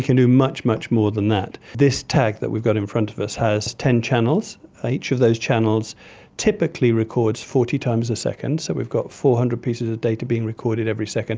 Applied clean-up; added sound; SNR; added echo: none; none; none; none.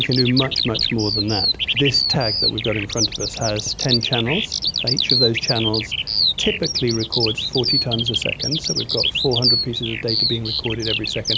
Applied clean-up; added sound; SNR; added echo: none; Bird vocalization, bird call, bird song; -2 dB; none.